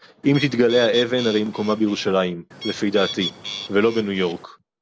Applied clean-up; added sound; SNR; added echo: none; Bird; 12 dB; none.